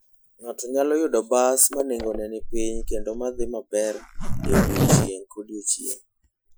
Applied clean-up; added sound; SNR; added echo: classical method Wiener filter.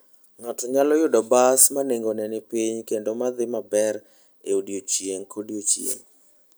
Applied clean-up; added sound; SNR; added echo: none; none; none; none.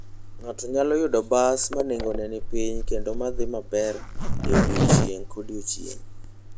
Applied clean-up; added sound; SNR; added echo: none; Zipper (clothing); 0 dB; none.